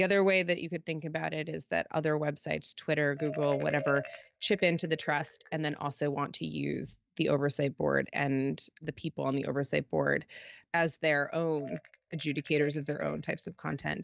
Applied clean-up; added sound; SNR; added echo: neural mask model DeepFilterNet 3.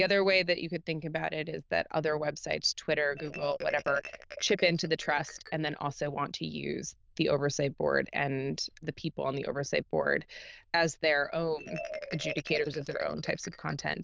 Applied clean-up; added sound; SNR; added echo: neural diffusion model UNIVERSE++.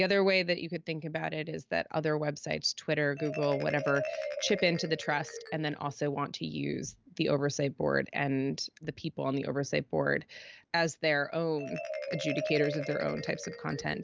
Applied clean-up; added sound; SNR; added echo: none; Marimba, xylophone; 11 dB; none.